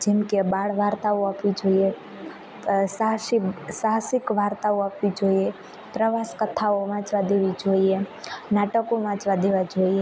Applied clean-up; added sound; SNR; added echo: none; none; none; none.